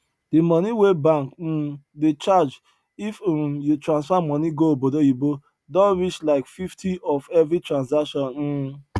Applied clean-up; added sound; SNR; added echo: none; none; none; none.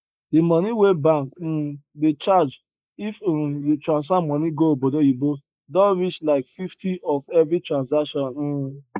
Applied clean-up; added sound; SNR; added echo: neural mask model Resemble Enhance denoiser.